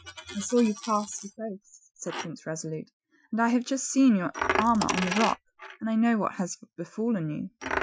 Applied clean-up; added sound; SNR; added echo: classical method Wiener filter.